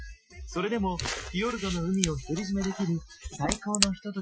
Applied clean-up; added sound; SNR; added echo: classical method Wiener filter.